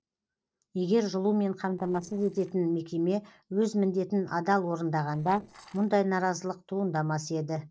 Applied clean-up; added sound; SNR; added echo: neural separator model SepFormer DNS4.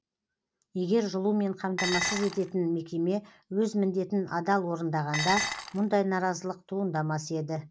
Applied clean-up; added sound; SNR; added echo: none; Dishes, pots, and pans; 4 dB; none.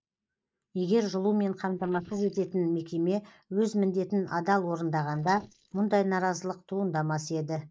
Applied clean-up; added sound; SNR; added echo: neural mask model Resemble Enhance denoiser.